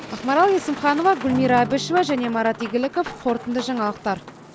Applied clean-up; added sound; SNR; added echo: none; Acoustic guitar / Strum + Boat, Water vehicle; 13 dB; none.